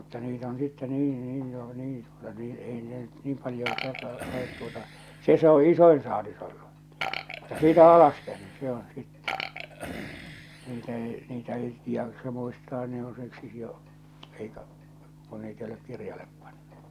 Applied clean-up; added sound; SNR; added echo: none; Burping, eructation; 12 dB; none.